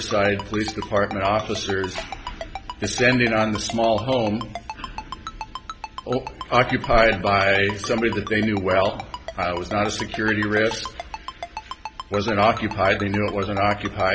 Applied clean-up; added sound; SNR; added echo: none; Ringtone; 13 dB; none.